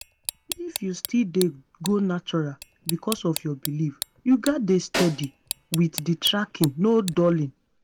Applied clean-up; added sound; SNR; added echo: none; Snare drum + Tick; 11 dB; none.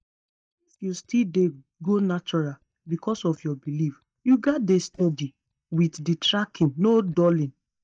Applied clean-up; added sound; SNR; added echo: neural mask model DeepFilterNet 3.